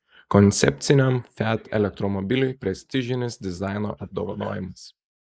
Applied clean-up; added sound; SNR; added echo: neural mask model Resemble Enhance denoiser.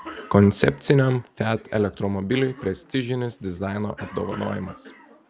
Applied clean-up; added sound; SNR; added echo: none; Cough; 19 dB; none.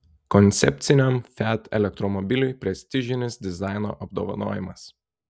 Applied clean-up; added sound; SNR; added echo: none; none; none; none.